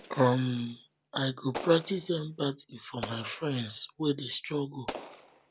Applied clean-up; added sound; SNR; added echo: none; Explosion; 15 dB; none.